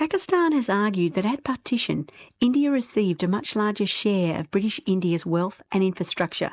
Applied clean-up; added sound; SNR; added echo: neural mask model Resemble Enhance denoiser.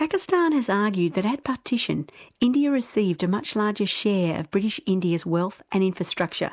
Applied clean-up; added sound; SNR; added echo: none; none; none; none.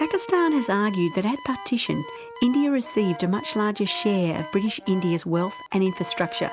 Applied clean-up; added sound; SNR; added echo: none; Brass instrument + Alarm; 14 dB; none.